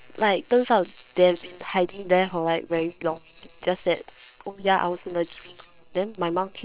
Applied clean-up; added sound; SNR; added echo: neural separator model SepFormer WHAM!.